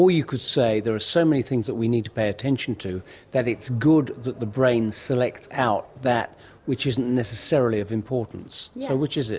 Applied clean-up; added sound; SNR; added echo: none; none; none; none.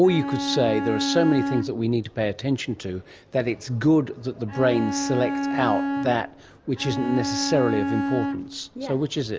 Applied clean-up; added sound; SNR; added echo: none; Bowed string instrument; 3 dB; none.